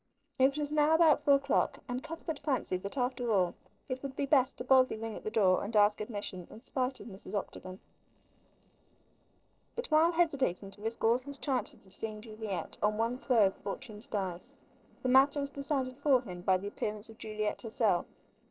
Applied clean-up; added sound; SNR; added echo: neural separator model SepFormer DNS4.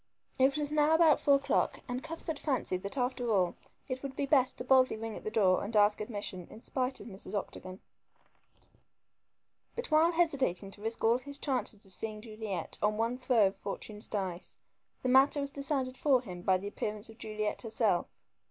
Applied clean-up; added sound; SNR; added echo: none; none; none; none.